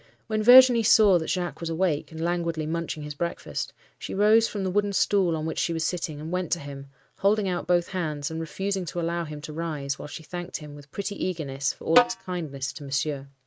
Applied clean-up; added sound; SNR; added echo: neural mask model RNNoise.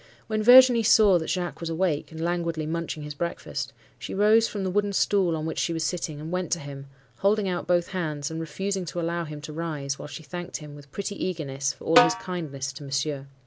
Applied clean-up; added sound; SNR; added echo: none; Snare drum; 1 dB; none.